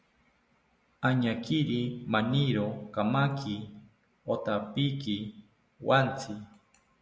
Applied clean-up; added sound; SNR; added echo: none; none; none; none.